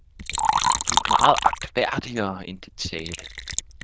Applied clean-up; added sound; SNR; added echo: neural diffusion model UNIVERSE++.